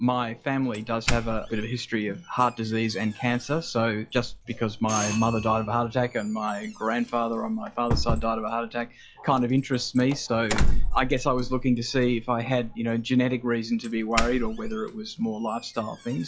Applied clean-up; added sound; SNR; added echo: classical method log-MMSE.